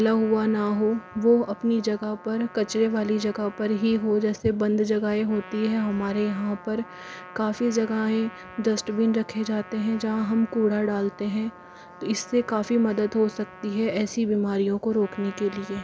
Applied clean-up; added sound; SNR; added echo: none; Trumpet; 20 dB; none.